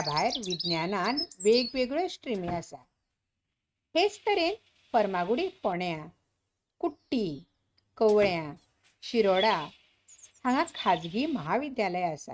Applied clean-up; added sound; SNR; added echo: neural mask model RNNoise.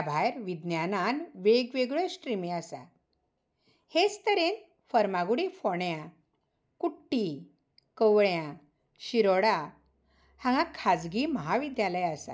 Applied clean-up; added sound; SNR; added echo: none; none; none; none.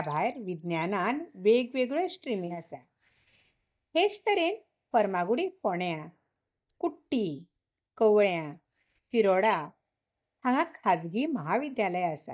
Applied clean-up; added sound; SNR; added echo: neural mask model DeepFilterNet 3.